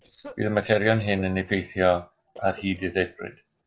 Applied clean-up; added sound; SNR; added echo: neural separator model SepFormer DNS4.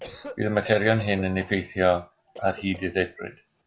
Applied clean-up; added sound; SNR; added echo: none; Cough; 18 dB; none.